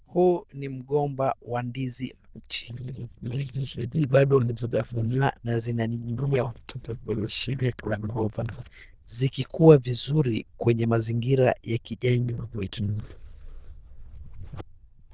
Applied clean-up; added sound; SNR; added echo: neural diffusion model UNIVERSE++.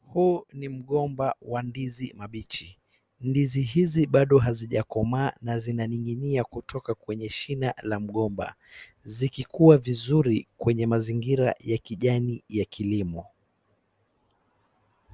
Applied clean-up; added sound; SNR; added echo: none; none; none; none.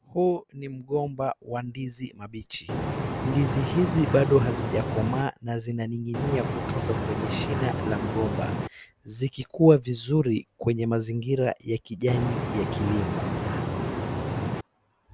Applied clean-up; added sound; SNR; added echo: none; Boat, Water vehicle; 1 dB; none.